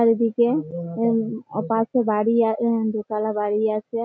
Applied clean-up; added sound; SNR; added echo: none; none; none; none.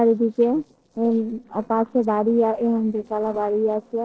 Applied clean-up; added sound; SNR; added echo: neural separator model SepFormer DNS4.